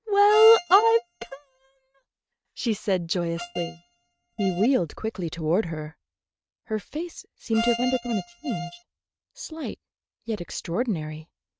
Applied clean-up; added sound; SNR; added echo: neural mask model RNNoise.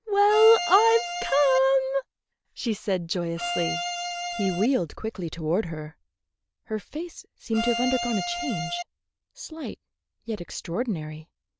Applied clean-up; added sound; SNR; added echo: none; Bowed string instrument; 4 dB; none.